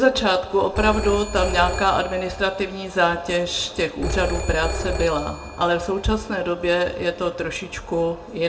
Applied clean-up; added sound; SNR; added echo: none; Telephone; 8 dB; reverberation time 0.2 s.